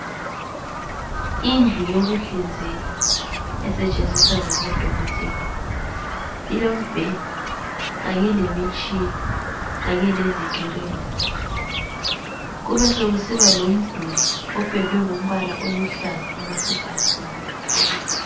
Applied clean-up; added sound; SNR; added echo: none; Bird vocalization, bird call, bird song; 0 dB; reverberation time 0.3 s.